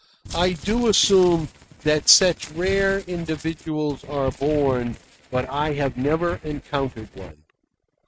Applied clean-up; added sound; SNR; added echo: neural mask model RNNoise.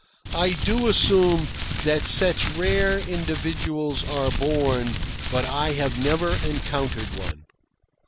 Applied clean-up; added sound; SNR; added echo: none; Crumpling, crinkling; 2 dB; none.